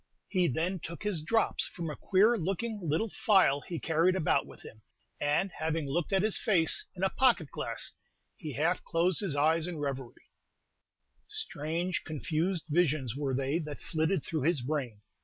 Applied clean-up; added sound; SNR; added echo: none; none; none; none.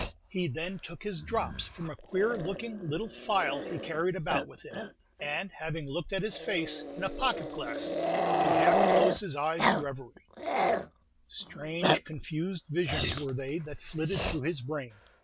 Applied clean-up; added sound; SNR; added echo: none; Growling; -1 dB; none.